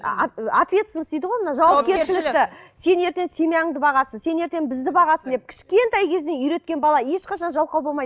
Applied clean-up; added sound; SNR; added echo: none; none; none; none.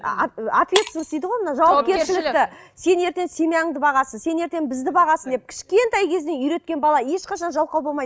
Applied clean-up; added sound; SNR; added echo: none; Shatter; 14 dB; none.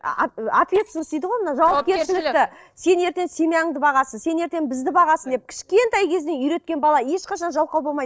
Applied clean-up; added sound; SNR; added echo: neural separator model SepFormer DNS4.